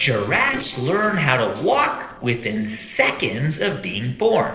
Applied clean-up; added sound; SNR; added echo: neural separator model SepFormer DNS4.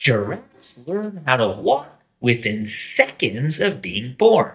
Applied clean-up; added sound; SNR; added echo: neural mask model DeepFilterNet 3.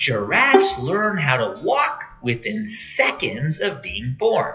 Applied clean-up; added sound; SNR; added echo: classical method WPE with log-MMSE.